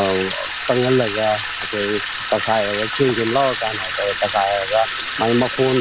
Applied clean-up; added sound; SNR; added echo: none; Sink (filling or washing) / Water tap, faucet; 6 dB; none.